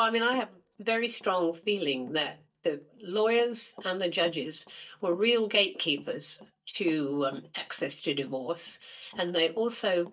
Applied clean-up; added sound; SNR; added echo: neural mask model DeepFilterNet 3.